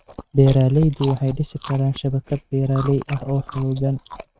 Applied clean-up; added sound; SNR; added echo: neural mask model RNNoise.